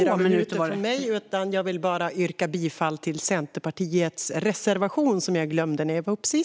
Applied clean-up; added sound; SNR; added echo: none; none; none; none.